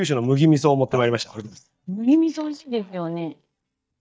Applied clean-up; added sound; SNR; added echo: neural mask model DeepFilterNet 3.